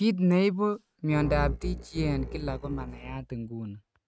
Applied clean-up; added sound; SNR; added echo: neural mask model RNNoise.